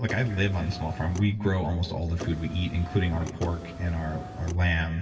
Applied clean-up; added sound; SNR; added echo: none; Car; 12 dB; reverberation time 1.9 s.